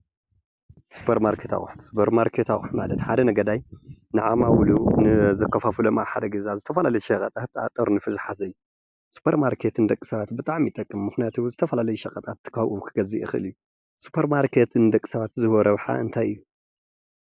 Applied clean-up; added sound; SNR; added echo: none; none; none; none.